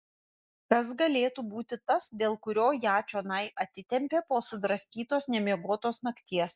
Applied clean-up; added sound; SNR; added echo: neural mask model Resemble Enhance denoiser.